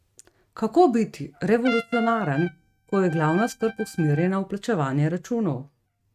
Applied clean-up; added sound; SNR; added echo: neural mask model RNNoise.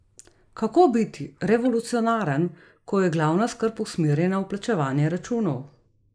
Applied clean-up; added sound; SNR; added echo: neural mask model Resemble Enhance denoiser.